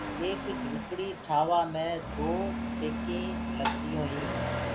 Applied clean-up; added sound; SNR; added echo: none; Engine starting / Accelerating, revving, vroom / Motor vehicle (road) + Tap; 1 dB; none.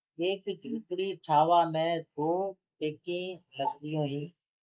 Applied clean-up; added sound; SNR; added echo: neural mask model Resemble Enhance denoiser.